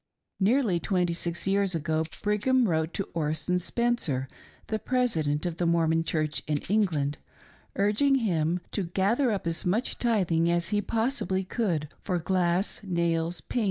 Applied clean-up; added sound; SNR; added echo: none; Rattle (instrument); 12 dB; none.